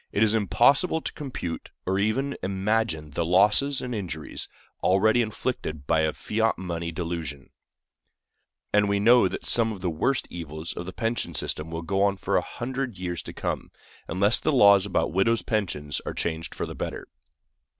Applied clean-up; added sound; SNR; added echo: none; none; none; none.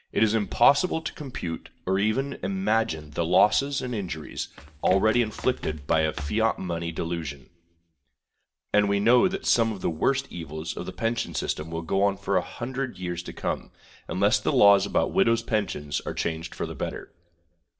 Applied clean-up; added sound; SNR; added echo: none; Run; 11 dB; reverberation time 0.3 s.